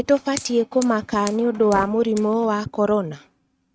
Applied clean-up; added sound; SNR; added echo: neural mask model RNNoise.